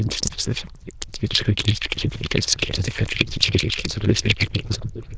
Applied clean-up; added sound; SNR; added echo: neural diffusion model UNIVERSE++.